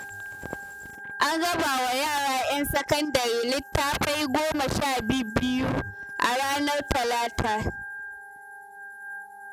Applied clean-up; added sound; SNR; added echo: none; Organ; 13 dB; none.